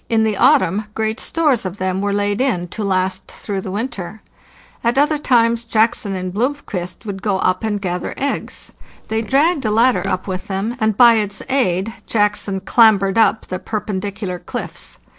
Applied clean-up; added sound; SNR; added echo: neural separator model SepFormer DNS4.